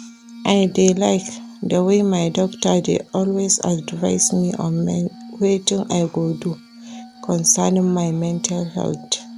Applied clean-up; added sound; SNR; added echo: none; Glass; 18 dB; none.